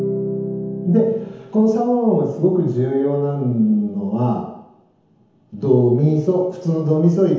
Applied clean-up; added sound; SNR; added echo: none; none; none; reverberation time 1.0 s.